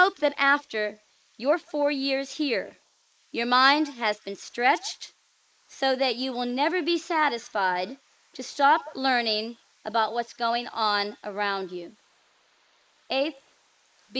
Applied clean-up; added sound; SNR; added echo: neural mask model Resemble Enhance denoiser.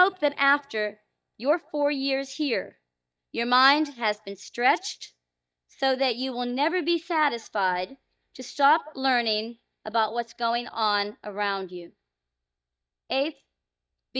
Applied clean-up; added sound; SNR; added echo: neural mask model DeepFilterNet 3.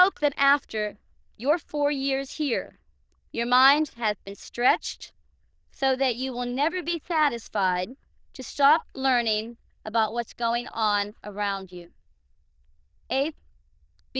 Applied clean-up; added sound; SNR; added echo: neural diffusion model UNIVERSE++.